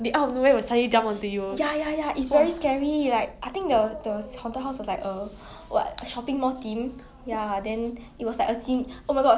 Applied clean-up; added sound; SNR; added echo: none; none; none; none.